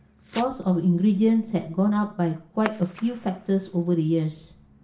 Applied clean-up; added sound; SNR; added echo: none; Fireworks; 19 dB; reverberation time 0.4 s.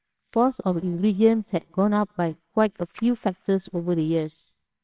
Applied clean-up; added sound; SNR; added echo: neural separator model SepFormer WHAMR!.